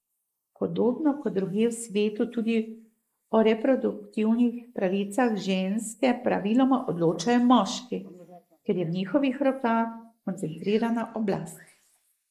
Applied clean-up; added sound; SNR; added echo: neural mask model Resemble Enhance denoiser.